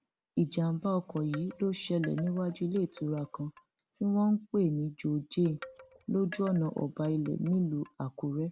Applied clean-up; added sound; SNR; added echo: none; Wind chime; 19 dB; none.